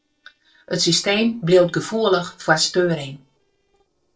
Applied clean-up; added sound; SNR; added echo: neural separator model SepFormer DNS4.